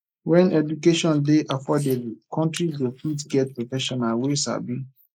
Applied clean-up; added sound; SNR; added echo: neural mask model Resemble Enhance denoiser.